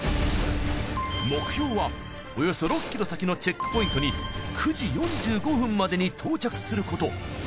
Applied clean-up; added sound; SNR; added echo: none; Gunshot, gunfire; 12 dB; none.